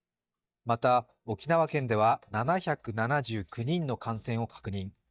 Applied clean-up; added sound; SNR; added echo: neural mask model DeepFilterNet 3.